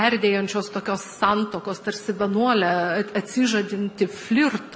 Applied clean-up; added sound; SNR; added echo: none; none; none; none.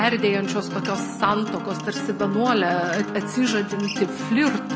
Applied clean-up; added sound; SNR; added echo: none; Acoustic guitar; 6 dB; none.